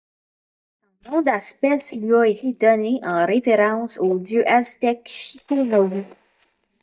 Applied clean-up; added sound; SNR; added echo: neural mask model DeepFilterNet 3.